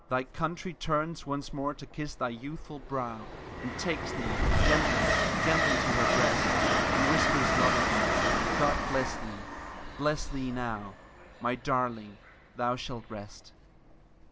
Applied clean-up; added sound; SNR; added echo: none; Train; -3 dB; none.